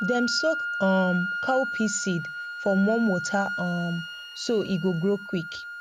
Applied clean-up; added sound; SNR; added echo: none; Wind instrument, woodwind instrument; 6 dB; none.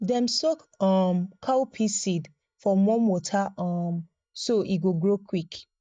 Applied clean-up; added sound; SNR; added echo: neural mask model DeepFilterNet 3.